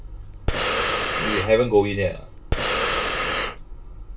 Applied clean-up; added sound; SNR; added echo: none; Breathing; -1 dB; reverberation time 0.2 s.